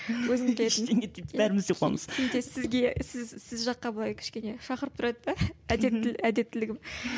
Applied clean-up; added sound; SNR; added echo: none; none; none; none.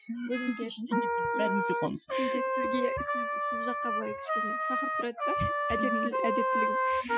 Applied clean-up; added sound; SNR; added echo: classical method Wiener filter.